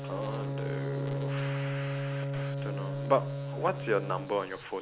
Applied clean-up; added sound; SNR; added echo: none; Bowed string instrument; 0 dB; none.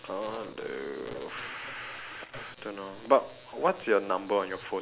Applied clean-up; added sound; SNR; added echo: none; none; none; none.